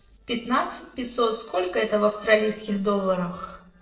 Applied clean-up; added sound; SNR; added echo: neural separator model SepFormer DNS4.